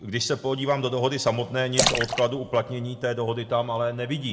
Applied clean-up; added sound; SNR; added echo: none; Splash, splatter; 3 dB; reverberation time 1.9 s.